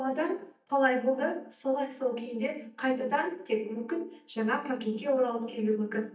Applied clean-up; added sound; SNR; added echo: neural mask model DeepFilterNet 3.